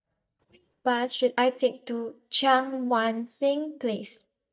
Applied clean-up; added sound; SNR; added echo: neural mask model DeepFilterNet 3.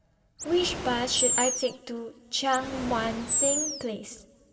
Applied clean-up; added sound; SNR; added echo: none; Animal; 0 dB; reverberation time 1.8 s.